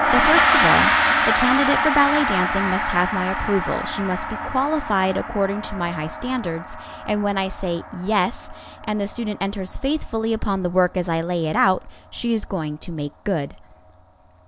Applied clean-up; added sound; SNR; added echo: none; Gong; 1 dB; none.